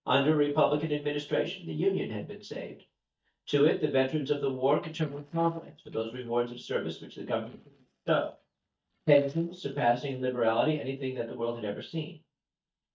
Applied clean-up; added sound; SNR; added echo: neural mask model DeepFilterNet 3.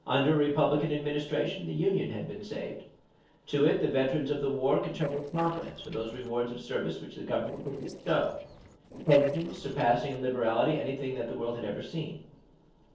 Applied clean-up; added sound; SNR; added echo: neural separator model SepFormer DNS4.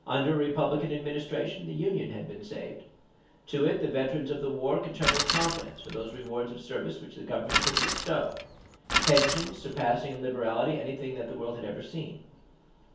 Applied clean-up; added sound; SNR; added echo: none; Bicycle; -1 dB; reverberation time 0.6 s.